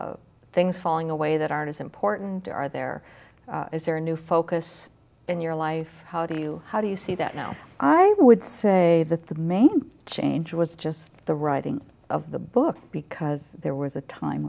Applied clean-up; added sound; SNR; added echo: none; none; none; none.